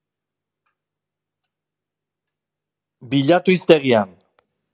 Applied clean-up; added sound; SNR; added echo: none; none; none; none.